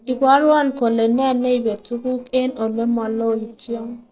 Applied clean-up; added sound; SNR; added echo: neural separator model SepFormer DNS4.